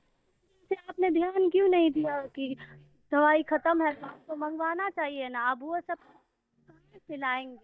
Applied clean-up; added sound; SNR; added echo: neural mask model DeepFilterNet 3.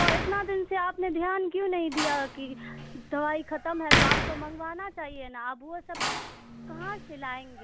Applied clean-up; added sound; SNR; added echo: none; Slam; 0 dB; none.